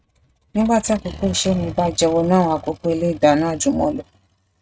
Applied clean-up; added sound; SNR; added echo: neural mask model RNNoise.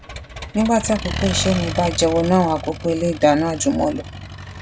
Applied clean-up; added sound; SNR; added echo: none; Accelerating, revving, vroom; 9 dB; none.